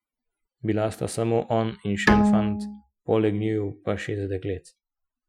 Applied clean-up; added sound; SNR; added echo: classical method Wiener filter.